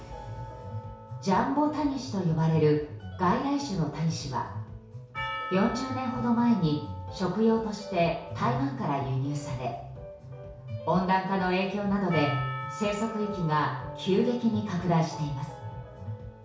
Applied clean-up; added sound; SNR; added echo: none; Percussion; 15 dB; reverberation time 0.6 s.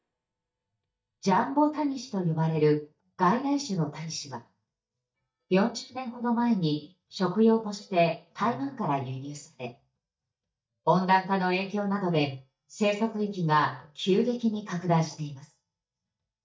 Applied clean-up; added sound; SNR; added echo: neural mask model DeepFilterNet 3.